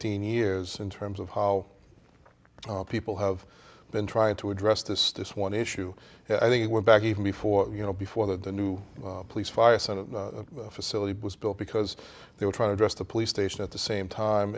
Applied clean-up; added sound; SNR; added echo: none; none; none; none.